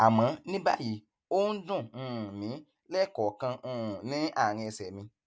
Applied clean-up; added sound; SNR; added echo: none; none; none; none.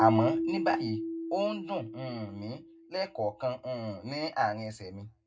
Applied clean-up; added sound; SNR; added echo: none; Keyboard (musical); 4 dB; reverberation time 0.3 s.